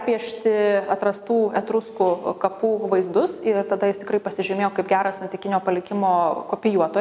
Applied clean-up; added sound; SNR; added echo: none; none; none; none.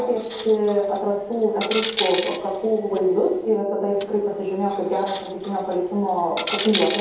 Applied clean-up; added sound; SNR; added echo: none; Coin (dropping); 8 dB; reverberation time 0.7 s.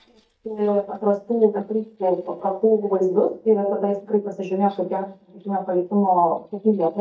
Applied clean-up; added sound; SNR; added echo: neural mask model DeepFilterNet 3.